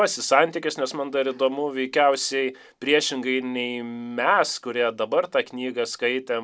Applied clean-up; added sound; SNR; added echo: none; none; none; none.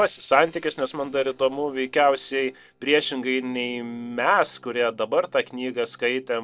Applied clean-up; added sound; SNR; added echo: neural separator model SepFormer DNS4.